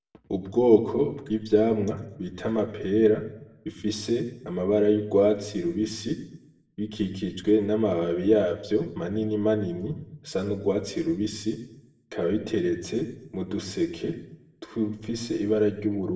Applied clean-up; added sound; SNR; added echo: none; none; none; reverberation time 0.7 s.